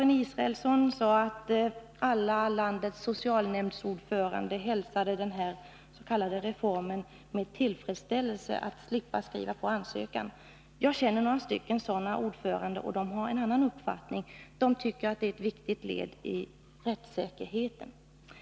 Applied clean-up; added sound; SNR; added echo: none; none; none; none.